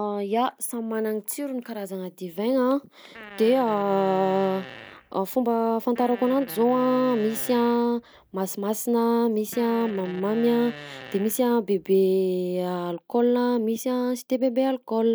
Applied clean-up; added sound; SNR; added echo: none; Fart; 17 dB; none.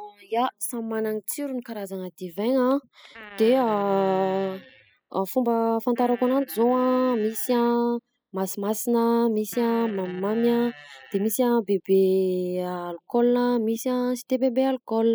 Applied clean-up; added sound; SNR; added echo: classical method spectral subtraction.